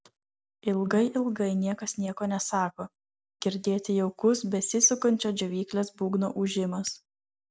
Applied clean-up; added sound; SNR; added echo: none; none; none; none.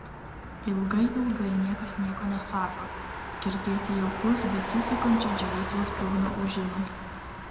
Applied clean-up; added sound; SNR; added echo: none; Motor vehicle (road); 6 dB; reverberation time 1.4 s.